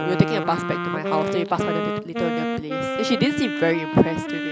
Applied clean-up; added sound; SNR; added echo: none; Wind instrument, woodwind instrument; 2 dB; none.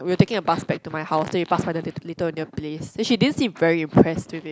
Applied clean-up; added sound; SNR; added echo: none; none; none; none.